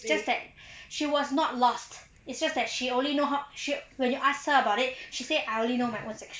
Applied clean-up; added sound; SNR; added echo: none; none; none; none.